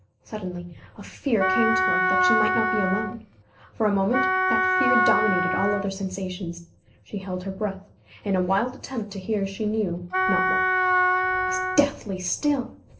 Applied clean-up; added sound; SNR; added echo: none; Wind instrument, woodwind instrument; -4 dB; reverberation time 0.3 s.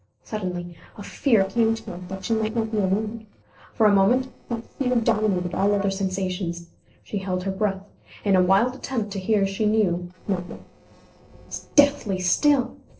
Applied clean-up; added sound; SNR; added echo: neural separator model SepFormer DNS4.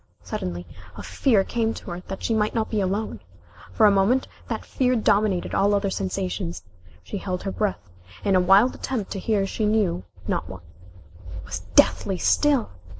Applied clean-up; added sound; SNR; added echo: none; none; none; none.